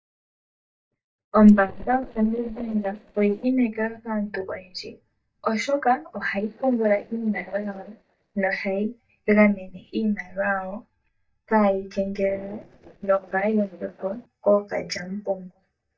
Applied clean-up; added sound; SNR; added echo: neural mask model DeepFilterNet 3.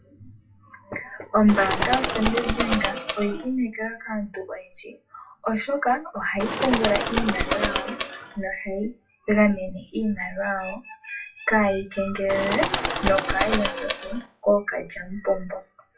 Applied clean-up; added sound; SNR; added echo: classical method WPE with log-MMSE.